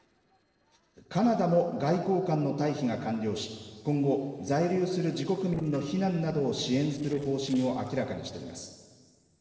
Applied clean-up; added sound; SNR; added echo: neural separator model SepFormer DNS4.